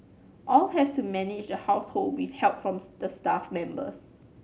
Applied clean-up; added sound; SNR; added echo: none; none; none; none.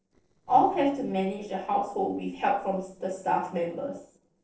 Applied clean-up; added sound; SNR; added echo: neural separator model SepFormer DNS4.